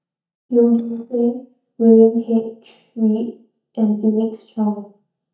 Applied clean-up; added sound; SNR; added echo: neural mask model DeepFilterNet 3.